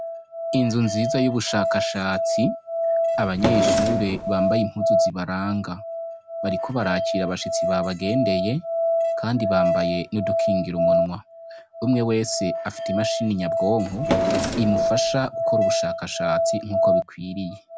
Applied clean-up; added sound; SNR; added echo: none; Drawer open or close + Musical instrument; -2 dB; none.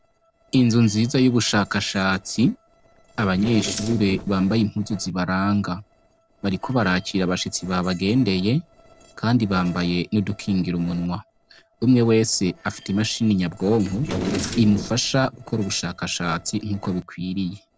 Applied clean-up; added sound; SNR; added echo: neural separator model SepFormer DNS4.